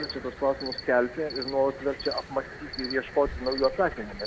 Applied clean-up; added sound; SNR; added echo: none; Cricket; 10 dB; none.